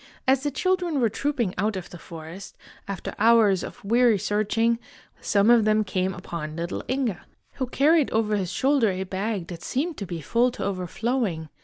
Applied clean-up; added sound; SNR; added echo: none; none; none; none.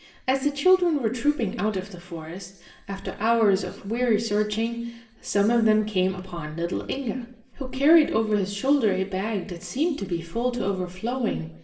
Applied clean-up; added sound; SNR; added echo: none; none; none; reverberation time 0.7 s.